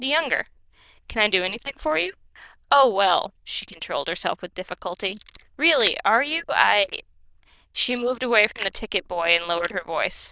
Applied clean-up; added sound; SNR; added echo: neural diffusion model UNIVERSE++.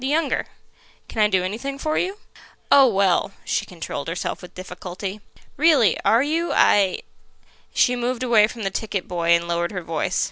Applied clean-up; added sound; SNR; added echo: none; none; none; none.